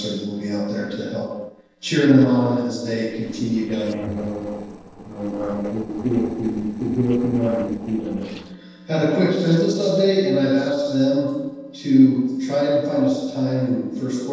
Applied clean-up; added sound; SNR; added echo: neural separator model SepFormer DNS4.